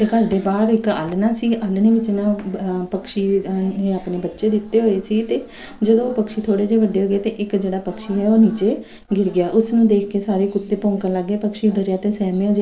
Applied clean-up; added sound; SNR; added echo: none; none; none; none.